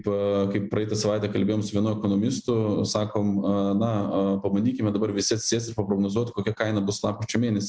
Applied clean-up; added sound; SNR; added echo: neural mask model Resemble Enhance denoiser.